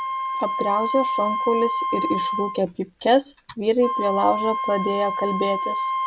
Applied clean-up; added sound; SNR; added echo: none; Wind instrument, woodwind instrument; 2 dB; none.